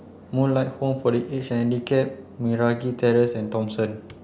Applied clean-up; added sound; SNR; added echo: none; none; none; none.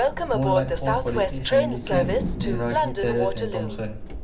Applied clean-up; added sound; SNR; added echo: none; Train; -4 dB; reverberation time 0.4 s.